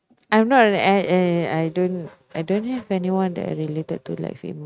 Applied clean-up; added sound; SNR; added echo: neural mask model RNNoise.